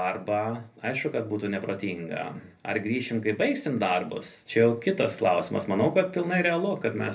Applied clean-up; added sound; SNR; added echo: none; none; none; reverberation time 0.3 s.